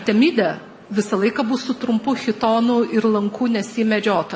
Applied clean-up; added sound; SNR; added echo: none; none; none; none.